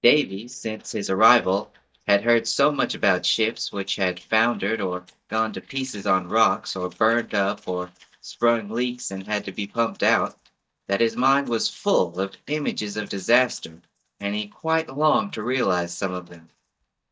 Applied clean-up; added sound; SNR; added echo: neural mask model DeepFilterNet 3.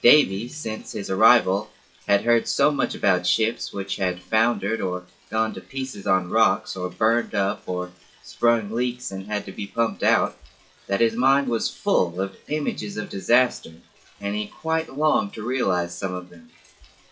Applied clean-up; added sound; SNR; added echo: classical method WPE with log-MMSE.